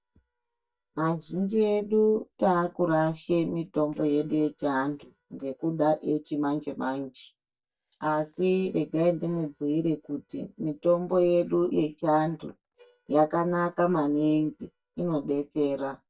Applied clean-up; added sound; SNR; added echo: neural mask model DeepFilterNet 3.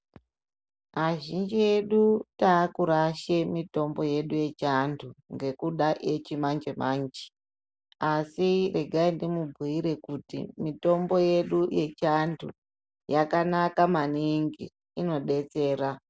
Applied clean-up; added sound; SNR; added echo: none; none; none; none.